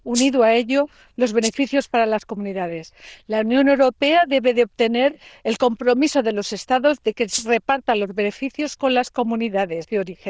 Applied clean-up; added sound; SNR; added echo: neural diffusion model UNIVERSE++.